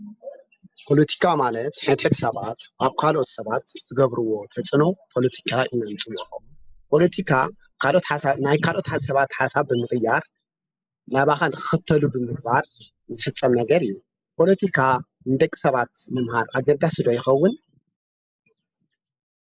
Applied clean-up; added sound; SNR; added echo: neural mask model Resemble Enhance denoiser.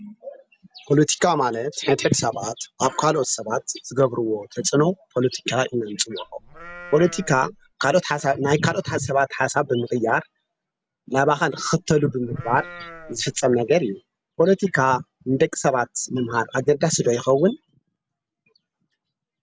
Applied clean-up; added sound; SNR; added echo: none; Livestock, farm animals, working animals; 18 dB; none.